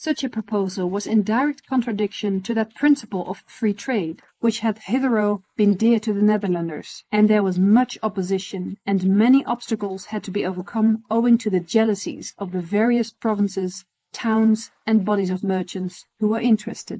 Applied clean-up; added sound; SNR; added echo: neural mask model Resemble Enhance denoiser.